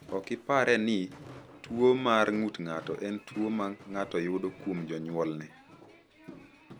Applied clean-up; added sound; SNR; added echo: none; Walk, footsteps; 20 dB; none.